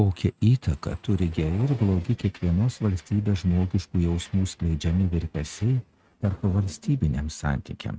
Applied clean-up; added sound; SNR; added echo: neural mask model RNNoise.